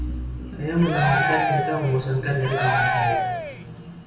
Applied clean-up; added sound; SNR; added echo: none; Cheering; 0 dB; reverberation time 2.2 s.